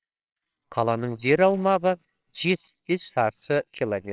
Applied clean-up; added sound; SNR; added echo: neural separator model SepFormer WHAMR!.